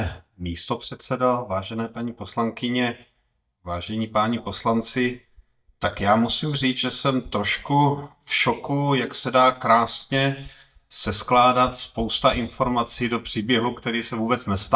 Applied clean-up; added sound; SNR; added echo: neural mask model DeepFilterNet 3.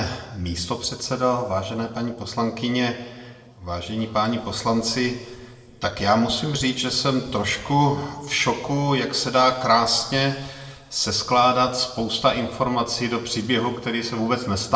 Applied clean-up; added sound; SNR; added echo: neural separator model SepFormer DNS4.